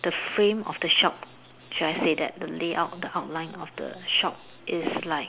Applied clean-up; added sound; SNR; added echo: none; none; none; none.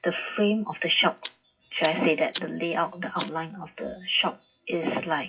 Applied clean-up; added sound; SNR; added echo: classical method WPE with log-MMSE.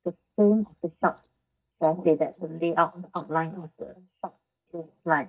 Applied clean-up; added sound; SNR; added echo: neural mask model DeepFilterNet 3.